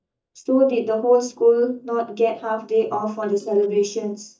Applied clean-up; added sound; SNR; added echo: neural mask model DeepFilterNet 3.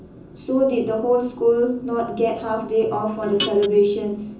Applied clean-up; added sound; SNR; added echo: none; Guitar; 6 dB; reverberation time 0.6 s.